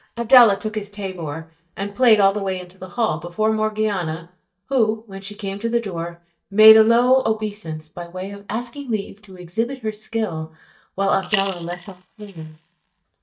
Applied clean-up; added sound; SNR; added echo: neural mask model DeepFilterNet 3.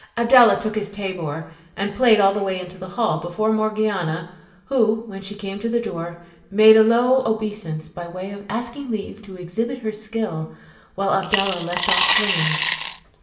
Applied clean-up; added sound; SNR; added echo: none; Coin (dropping) / Glass; 1 dB; reverberation time 0.8 s.